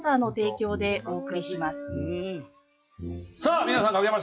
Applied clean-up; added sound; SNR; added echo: classical method log-MMSE.